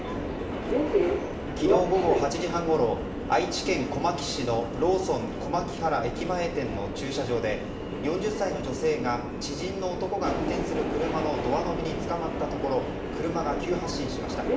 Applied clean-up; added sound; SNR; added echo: none; Subway, metro, underground; 2 dB; reverberation time 0.8 s.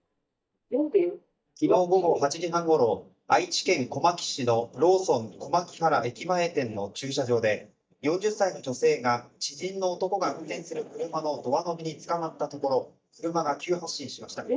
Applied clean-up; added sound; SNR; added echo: neural mask model DeepFilterNet 3.